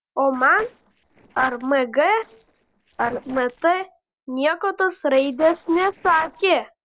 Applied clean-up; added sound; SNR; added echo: neural separator model SepFormer DNS4.